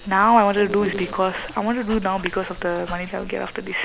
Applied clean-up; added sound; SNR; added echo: none; Dog; 18 dB; none.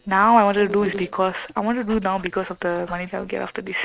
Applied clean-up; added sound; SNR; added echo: neural mask model RNNoise.